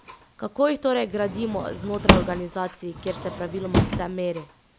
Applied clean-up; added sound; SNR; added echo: none; Drawer open or close / Wood; 0 dB; none.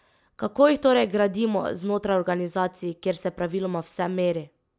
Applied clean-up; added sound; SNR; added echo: none; none; none; none.